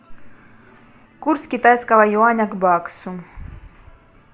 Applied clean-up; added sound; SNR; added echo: none; none; none; none.